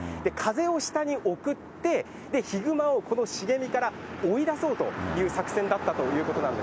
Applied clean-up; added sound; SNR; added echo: none; none; none; none.